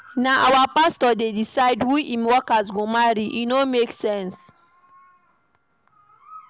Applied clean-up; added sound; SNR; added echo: none; none; none; none.